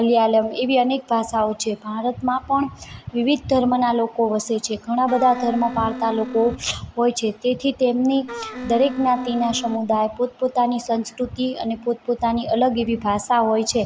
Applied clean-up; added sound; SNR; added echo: none; Wind instrument, woodwind instrument; 11 dB; none.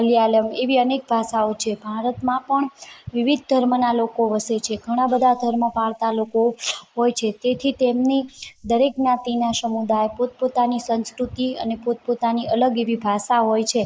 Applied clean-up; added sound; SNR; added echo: neural mask model Resemble Enhance denoiser.